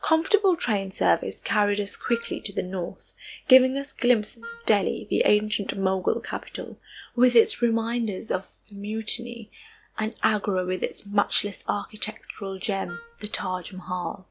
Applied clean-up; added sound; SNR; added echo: none; Wind instrument, woodwind instrument; 18 dB; none.